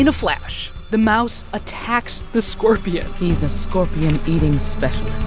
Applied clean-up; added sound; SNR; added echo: none; none; none; none.